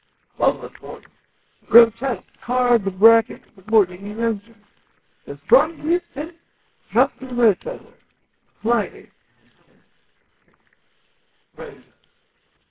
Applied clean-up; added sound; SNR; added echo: neural separator model SepFormer WHAMR!.